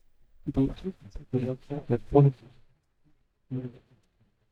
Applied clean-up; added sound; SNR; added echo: neural mask model DeepFilterNet 3.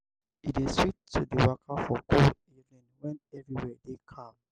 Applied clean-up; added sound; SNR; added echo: none; none; none; none.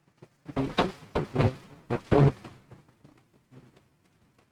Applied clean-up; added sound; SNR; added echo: neural mask model RNNoise.